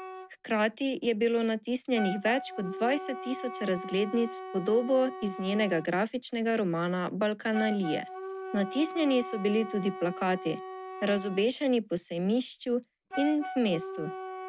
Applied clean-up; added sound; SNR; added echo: none; Wind instrument, woodwind instrument; 11 dB; none.